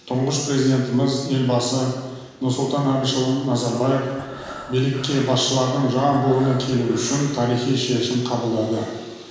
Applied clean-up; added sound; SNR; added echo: none; Breathing; 16 dB; reverberation time 1.0 s.